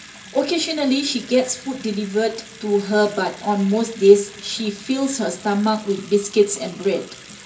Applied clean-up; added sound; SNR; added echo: none; Bathtub (filling or washing) / Sink (filling or washing) / Water tap, faucet; 20 dB; reverberation time 0.3 s.